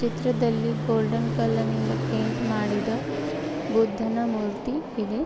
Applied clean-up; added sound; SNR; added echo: none; Fixed-wing aircraft, airplane; 3 dB; none.